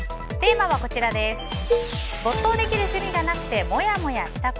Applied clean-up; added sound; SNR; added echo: none; Dishes, pots, and pans; 4 dB; none.